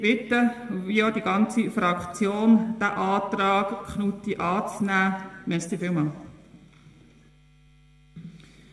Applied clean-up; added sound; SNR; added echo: none; none; none; reverberation time 1.1 s.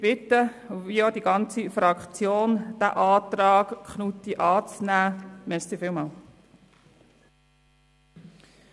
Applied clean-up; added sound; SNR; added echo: none; none; none; none.